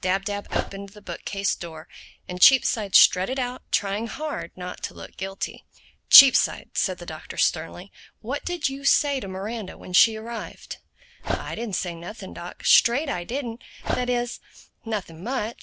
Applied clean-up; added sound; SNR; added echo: none; Dog; 6 dB; none.